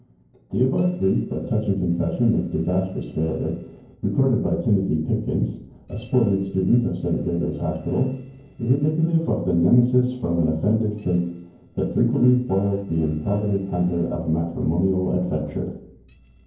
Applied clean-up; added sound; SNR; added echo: neural separator model SepFormer DNS4.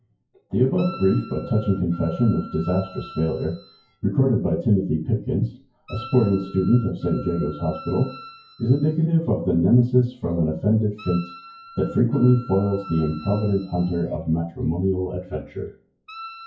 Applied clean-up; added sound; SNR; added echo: classical method WPE with log-MMSE.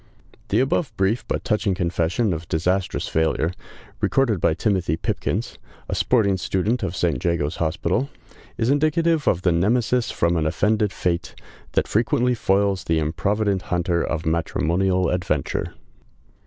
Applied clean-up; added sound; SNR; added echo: none; none; none; none.